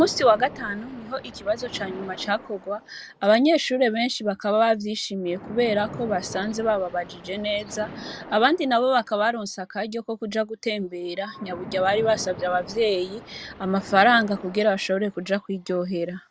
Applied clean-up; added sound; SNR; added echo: none; Splash, splatter; 17 dB; none.